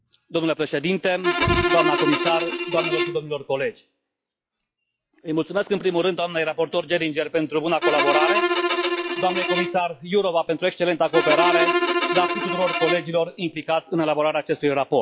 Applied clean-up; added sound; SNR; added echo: classical method log-MMSE.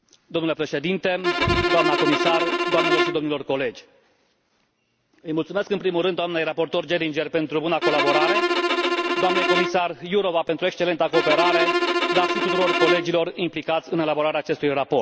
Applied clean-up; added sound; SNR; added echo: none; Bowed string instrument; -1 dB; none.